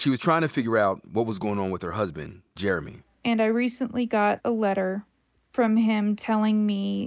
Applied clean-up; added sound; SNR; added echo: none; none; none; none.